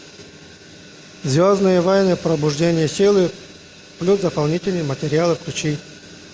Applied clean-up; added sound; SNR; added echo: none; none; none; none.